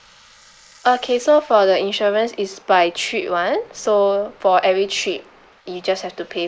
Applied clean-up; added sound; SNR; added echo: neural mask model Resemble Enhance denoiser.